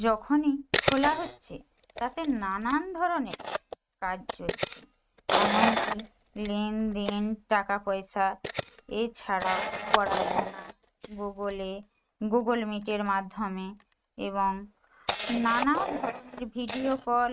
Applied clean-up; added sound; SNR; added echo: neural mask model RNNoise.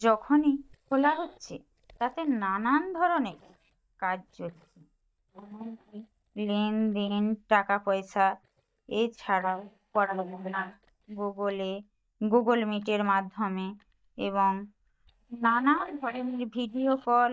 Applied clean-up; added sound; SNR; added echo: neural mask model DeepFilterNet 3.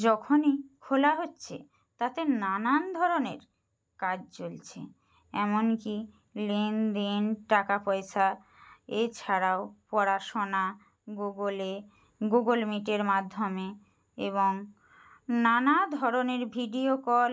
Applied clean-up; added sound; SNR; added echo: none; none; none; none.